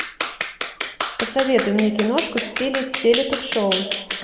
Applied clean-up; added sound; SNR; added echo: none; Clapping; 4 dB; reverberation time 1.8 s.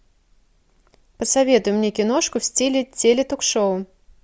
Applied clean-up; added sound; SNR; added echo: none; none; none; none.